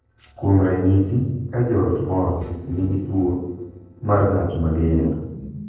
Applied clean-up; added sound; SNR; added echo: neural separator model SepFormer DNS4.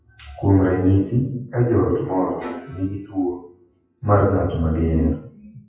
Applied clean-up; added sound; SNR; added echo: classical method WPE with log-MMSE.